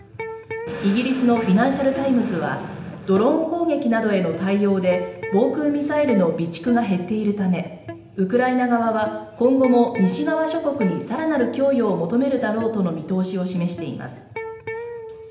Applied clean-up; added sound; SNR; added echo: none; Electric guitar; 15 dB; reverberation time 0.8 s.